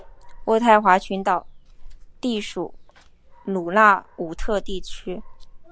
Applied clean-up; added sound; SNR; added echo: none; Dog; 12 dB; none.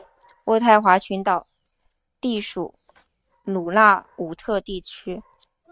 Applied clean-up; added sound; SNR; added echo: neural mask model RNNoise.